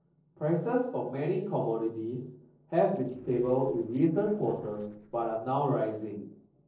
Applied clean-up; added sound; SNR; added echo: neural separator model SepFormer DNS4.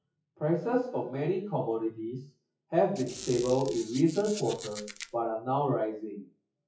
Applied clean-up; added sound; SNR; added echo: classical method WPE with log-MMSE.